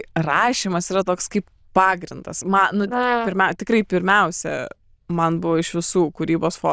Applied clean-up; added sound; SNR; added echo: neural diffusion model UNIVERSE++.